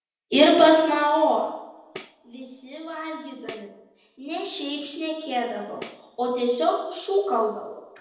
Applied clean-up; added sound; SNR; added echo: neural separator model SepFormer DNS4.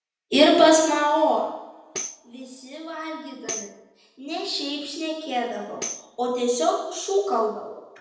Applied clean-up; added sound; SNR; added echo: none; Tambourine; 15 dB; reverberation time 0.9 s.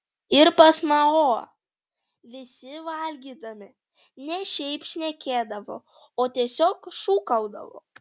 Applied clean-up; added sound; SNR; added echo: none; none; none; none.